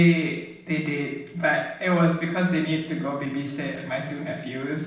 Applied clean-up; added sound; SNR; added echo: neural separator model SepFormer DNS4.